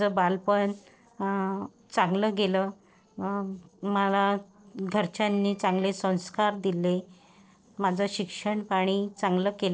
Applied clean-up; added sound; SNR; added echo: neural separator model SepFormer DNS4.